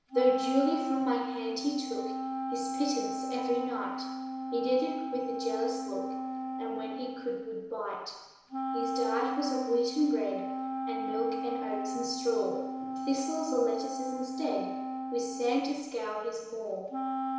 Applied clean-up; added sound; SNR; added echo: none; Wind instrument, woodwind instrument; 3 dB; reverberation time 1.0 s.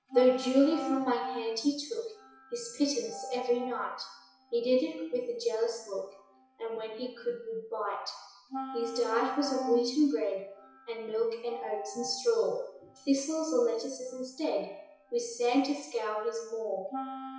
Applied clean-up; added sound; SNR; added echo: classical method WPE with log-MMSE.